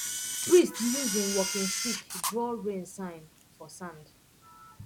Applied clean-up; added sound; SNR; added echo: none; Camera; 5 dB; none.